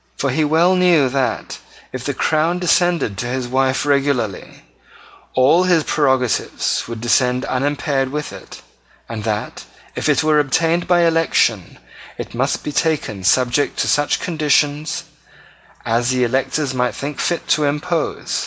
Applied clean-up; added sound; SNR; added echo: none; none; none; none.